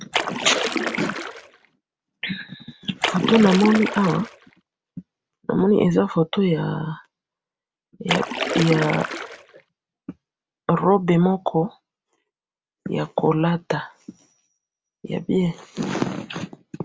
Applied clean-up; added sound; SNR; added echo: none; Splash, splatter; 4 dB; none.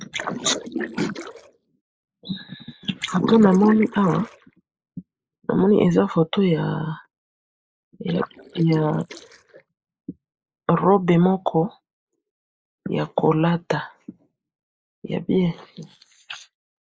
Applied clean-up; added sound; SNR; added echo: neural mask model Resemble Enhance denoiser.